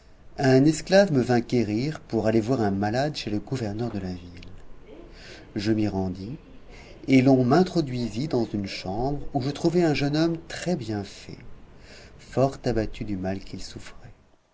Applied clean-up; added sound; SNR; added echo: none; Subway, metro, underground; 16 dB; none.